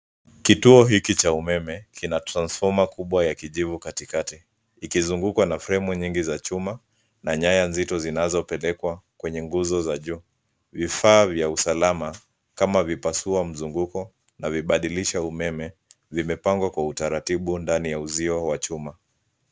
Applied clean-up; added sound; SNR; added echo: none; none; none; none.